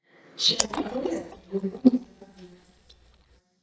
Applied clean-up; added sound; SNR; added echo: neural mask model DeepFilterNet 3.